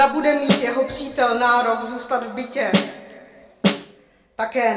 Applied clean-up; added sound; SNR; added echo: none; Snare drum; 1 dB; reverberation time 1.8 s.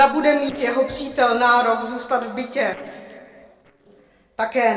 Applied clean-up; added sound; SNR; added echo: neural separator model SepFormer DNS4.